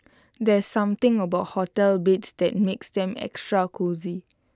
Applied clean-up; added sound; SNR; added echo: none; none; none; none.